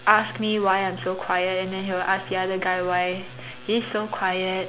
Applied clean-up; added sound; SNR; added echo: none; none; none; none.